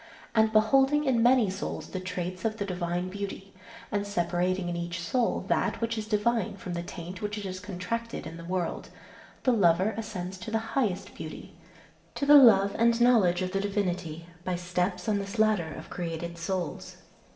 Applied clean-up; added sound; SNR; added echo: none; none; none; reverberation time 0.6 s.